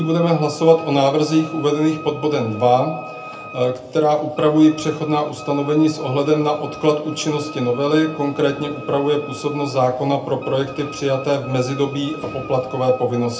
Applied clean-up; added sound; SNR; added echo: none; Wind instrument, woodwind instrument; 18 dB; reverberation time 0.3 s.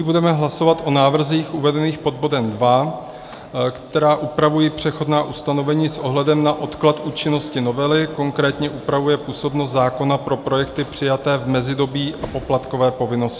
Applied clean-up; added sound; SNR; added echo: none; none; none; none.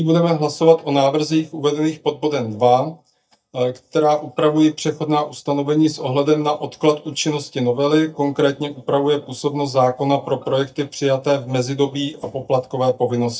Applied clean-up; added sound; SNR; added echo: neural mask model DeepFilterNet 3.